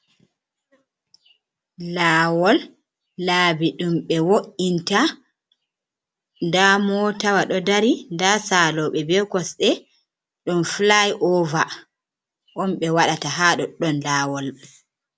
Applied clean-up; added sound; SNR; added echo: none; none; none; none.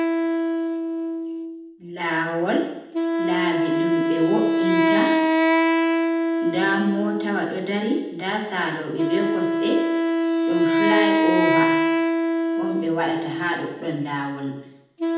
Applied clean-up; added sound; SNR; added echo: none; Wind instrument, woodwind instrument; -4 dB; reverberation time 0.8 s.